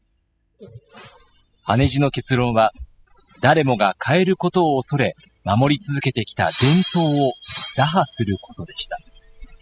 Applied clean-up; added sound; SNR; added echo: classical method spectral subtraction.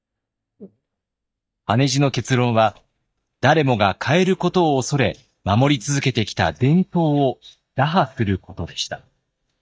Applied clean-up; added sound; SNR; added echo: neural mask model DeepFilterNet 3.